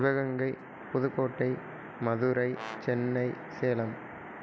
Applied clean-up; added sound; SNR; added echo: none; Brass instrument; 14 dB; none.